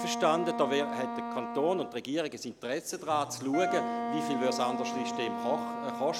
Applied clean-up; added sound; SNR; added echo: none; Wind instrument, woodwind instrument; 4 dB; none.